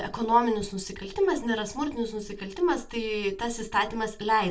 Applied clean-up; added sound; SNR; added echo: none; none; none; reverberation time 0.2 s.